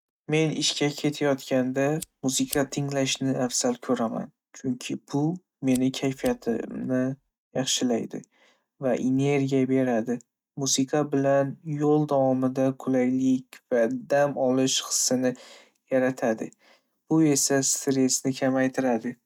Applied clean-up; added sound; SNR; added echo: neural mask model RNNoise.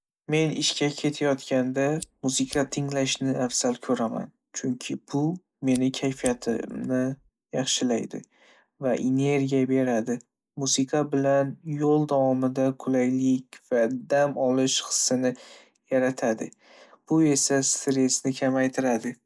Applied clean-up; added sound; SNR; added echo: neural mask model Resemble Enhance denoiser.